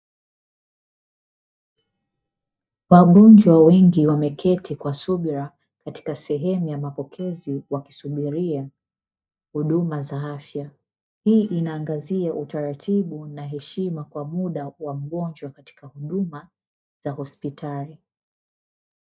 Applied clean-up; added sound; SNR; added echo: neural mask model DeepFilterNet 3.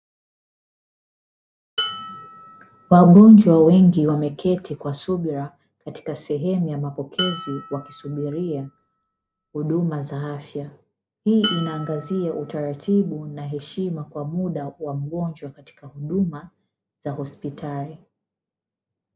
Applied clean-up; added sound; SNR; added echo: none; Dishes, pots, and pans; 14 dB; none.